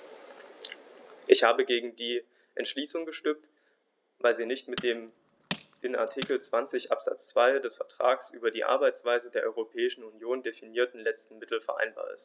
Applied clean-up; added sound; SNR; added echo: none; Tools; 11 dB; none.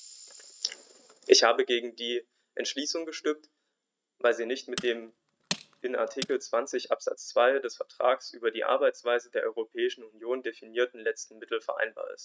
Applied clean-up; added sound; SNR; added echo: neural mask model RNNoise.